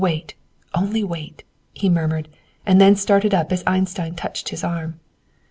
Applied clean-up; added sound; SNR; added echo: none; none; none; none.